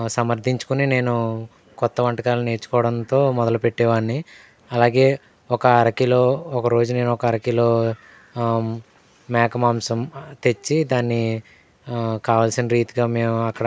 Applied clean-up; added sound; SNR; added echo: none; none; none; none.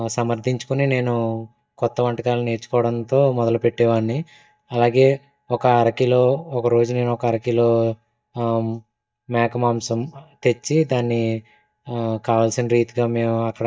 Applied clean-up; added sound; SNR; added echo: neural mask model DeepFilterNet 3.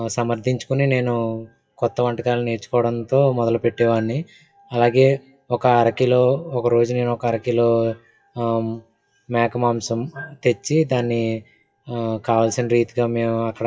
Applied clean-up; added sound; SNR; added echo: classical method WPE with log-MMSE.